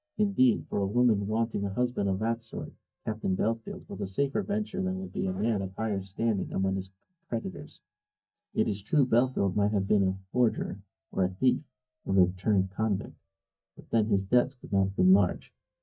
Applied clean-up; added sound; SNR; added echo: neural mask model DeepFilterNet 3.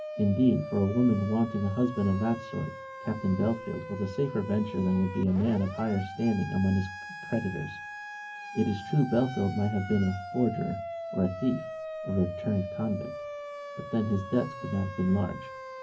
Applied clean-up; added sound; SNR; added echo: none; Siren; 11 dB; reverberation time 0.3 s.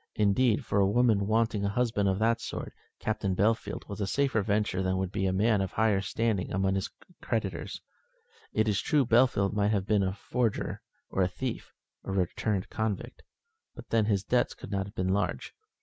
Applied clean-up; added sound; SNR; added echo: none; none; none; none.